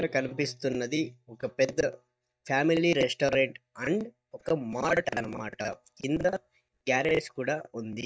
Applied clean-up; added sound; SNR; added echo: neural mask model DeepFilterNet 3.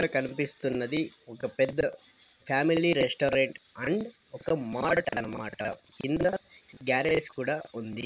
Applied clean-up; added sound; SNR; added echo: none; none; none; none.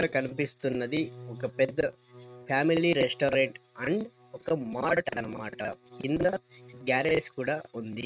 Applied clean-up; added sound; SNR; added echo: neural mask model RNNoise.